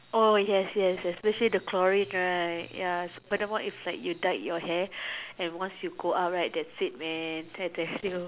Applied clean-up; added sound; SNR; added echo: none; none; none; none.